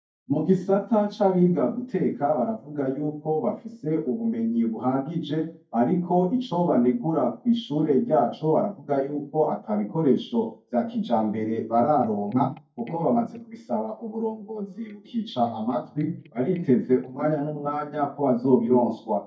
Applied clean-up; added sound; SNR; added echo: neural mask model DeepFilterNet 3.